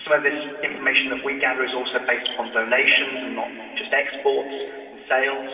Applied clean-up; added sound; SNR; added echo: none; none; none; reverberation time 2.7 s.